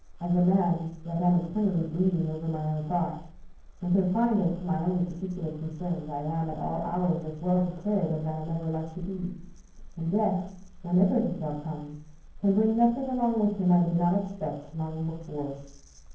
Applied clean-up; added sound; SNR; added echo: neural separator model SepFormer DNS4.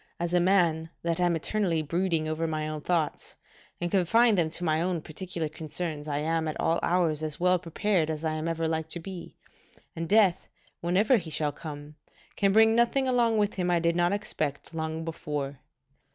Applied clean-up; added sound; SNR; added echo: none; none; none; none.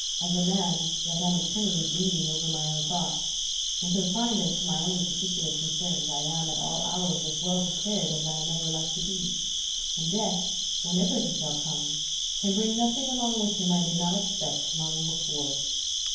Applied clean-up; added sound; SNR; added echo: none; Cricket; -2 dB; reverberation time 0.9 s.